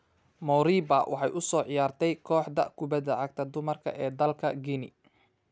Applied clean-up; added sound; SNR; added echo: none; none; none; none.